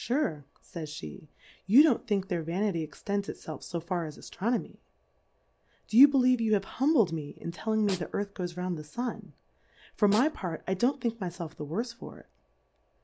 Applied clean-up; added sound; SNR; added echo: none; Snare drum; 16 dB; none.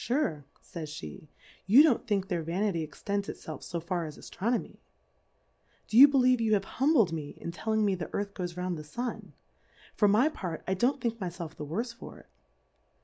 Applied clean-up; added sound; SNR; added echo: none; none; none; none.